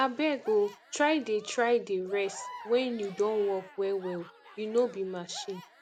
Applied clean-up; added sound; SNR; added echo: none; Crowd / Cheering; 19 dB; none.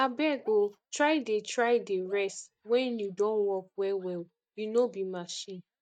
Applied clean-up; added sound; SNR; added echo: neural mask model DeepFilterNet 3.